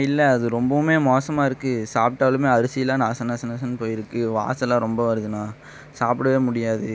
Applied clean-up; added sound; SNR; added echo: none; none; none; none.